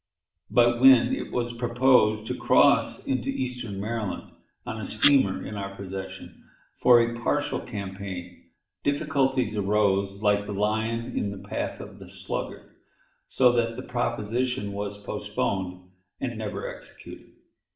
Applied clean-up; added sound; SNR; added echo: none; Domestic sounds, home sounds; 4 dB; reverberation time 0.6 s.